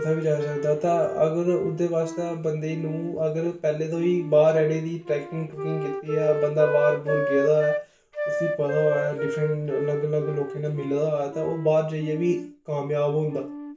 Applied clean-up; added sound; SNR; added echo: none; Wind instrument, woodwind instrument; 7 dB; reverberation time 0.3 s.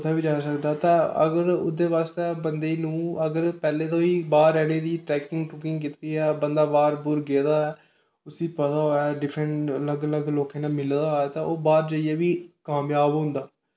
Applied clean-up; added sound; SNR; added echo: none; none; none; none.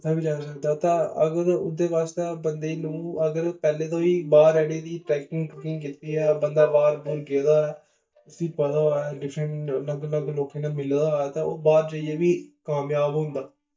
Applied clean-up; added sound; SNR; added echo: neural mask model DeepFilterNet 3.